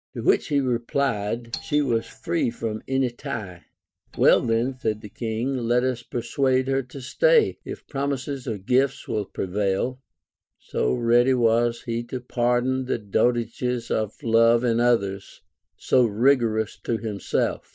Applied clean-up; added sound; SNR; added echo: neural mask model DeepFilterNet 3.